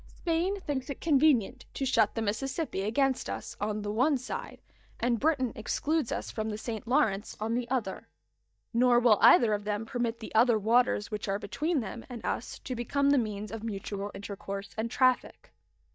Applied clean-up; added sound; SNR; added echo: neural mask model DeepFilterNet 3.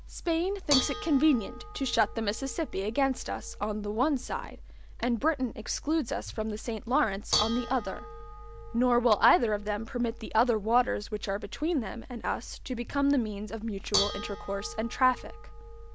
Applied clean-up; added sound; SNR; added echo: none; Dishes, pots, and pans / Bell; 9 dB; none.